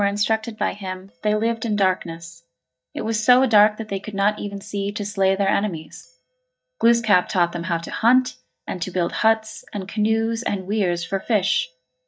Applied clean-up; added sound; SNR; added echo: neural mask model DeepFilterNet 3.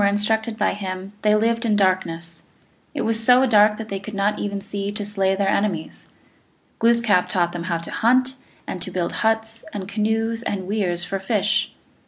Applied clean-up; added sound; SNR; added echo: none; none; none; none.